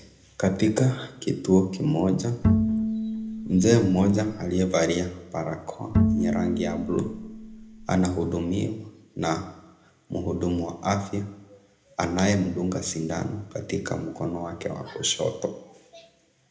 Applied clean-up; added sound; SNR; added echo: none; Bowed string instrument; 0 dB; reverberation time 0.7 s.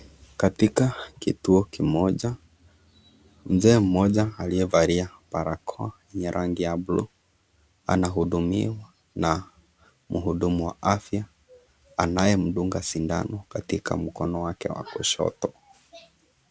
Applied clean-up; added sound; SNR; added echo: none; none; none; none.